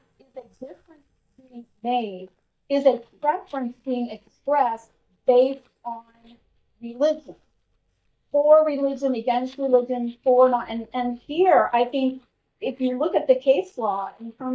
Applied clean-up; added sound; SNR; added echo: neural mask model DeepFilterNet 3.